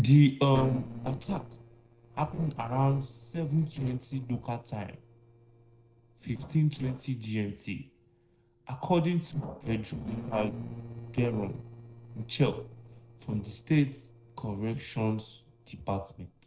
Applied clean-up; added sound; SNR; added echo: neural separator model SepFormer DNS4.